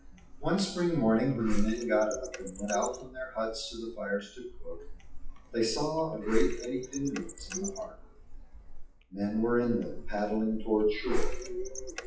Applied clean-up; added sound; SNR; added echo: classical method WPE with log-MMSE.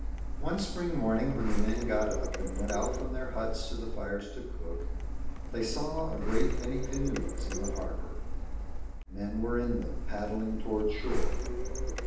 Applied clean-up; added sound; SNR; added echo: none; Printer; -3 dB; reverberation time 0.8 s.